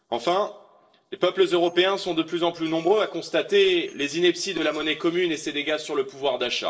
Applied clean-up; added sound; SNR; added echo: neural separator model SepFormer DNS4.